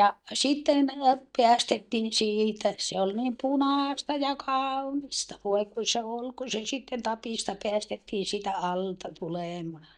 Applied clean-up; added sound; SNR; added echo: neural mask model DeepFilterNet 3.